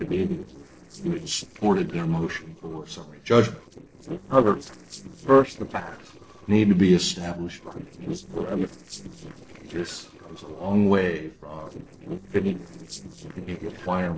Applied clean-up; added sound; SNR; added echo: neural separator model SepFormer DNS4.